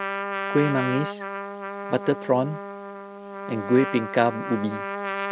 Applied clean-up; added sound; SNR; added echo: none; Trumpet; 6 dB; none.